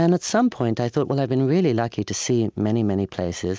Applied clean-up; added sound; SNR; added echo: none; none; none; none.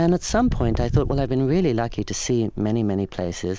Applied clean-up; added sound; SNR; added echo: none; Walk, footsteps; 7 dB; none.